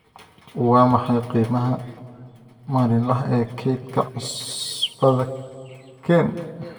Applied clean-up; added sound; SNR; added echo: none; none; none; reverberation time 1.2 s.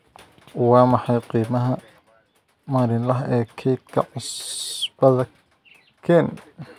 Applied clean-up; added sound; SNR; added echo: none; none; none; none.